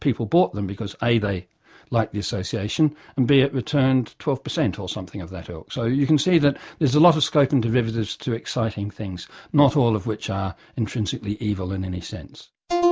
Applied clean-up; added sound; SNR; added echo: none; none; none; none.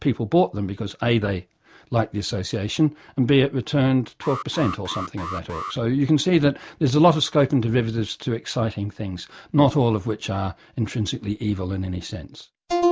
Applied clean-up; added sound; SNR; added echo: none; Alarm; 11 dB; none.